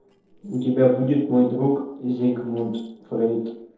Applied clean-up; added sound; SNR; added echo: neural separator model SepFormer DNS4.